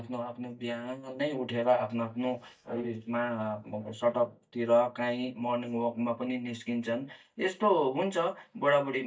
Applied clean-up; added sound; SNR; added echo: neural mask model DeepFilterNet 3.